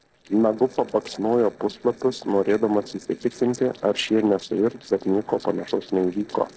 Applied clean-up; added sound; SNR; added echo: neural separator model SepFormer DNS4.